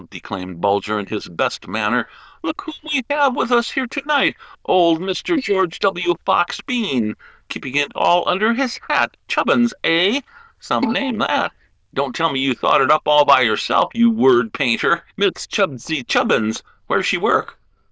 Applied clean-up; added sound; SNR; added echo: neural diffusion model UNIVERSE++.